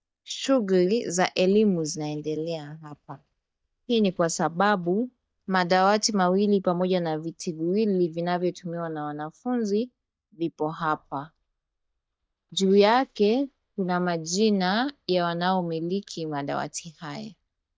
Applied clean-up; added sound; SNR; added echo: neural mask model DeepFilterNet 3.